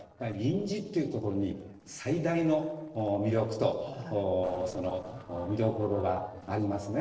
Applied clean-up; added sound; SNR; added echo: neural separator model SepFormer DNS4.